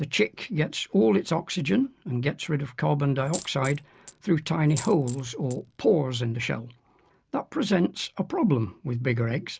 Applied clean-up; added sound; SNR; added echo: none; Coin (dropping); 16 dB; none.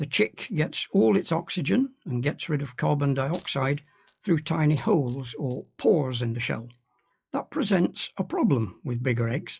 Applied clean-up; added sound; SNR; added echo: classical method log-MMSE.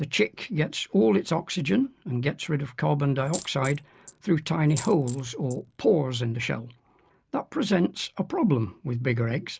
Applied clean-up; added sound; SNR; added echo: neural mask model Resemble Enhance denoiser.